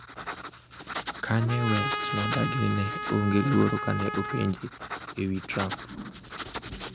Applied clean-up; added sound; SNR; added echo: none; Writing + Trumpet; 5 dB; none.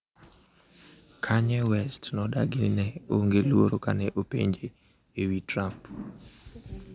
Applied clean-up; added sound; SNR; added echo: none; none; none; none.